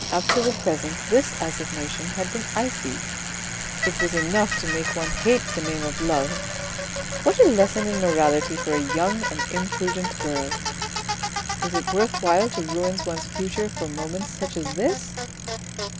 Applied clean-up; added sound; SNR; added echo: none; Bicycle; 3 dB; none.